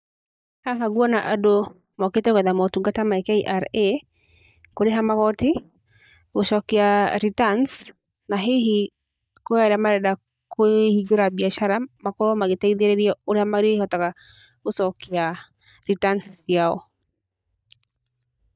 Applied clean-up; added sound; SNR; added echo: neural mask model DeepFilterNet 3.